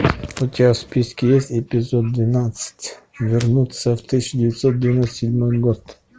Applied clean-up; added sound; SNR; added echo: none; none; none; none.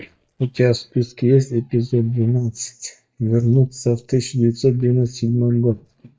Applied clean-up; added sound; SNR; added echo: neural mask model DeepFilterNet 3.